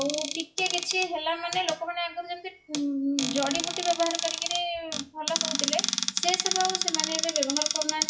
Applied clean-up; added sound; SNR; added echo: classical method WPE with log-MMSE.